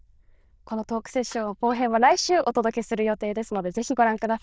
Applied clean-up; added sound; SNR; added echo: neural diffusion model UNIVERSE++.